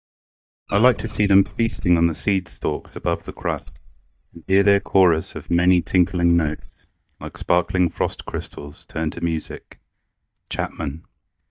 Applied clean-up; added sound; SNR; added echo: neural mask model DeepFilterNet 3.